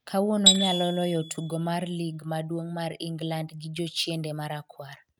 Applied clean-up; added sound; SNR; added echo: neural mask model RNNoise.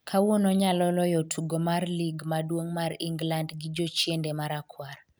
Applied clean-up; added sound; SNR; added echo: none; none; none; none.